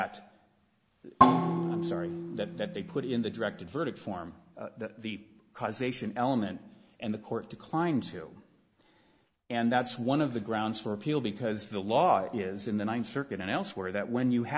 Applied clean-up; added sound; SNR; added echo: none; Percussion; -2 dB; none.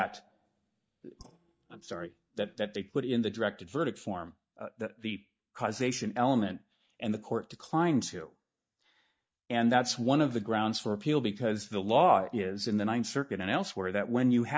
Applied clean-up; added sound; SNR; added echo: neural mask model DeepFilterNet 3.